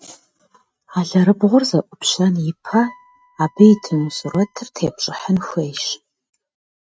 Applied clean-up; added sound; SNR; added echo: neural mask model RNNoise.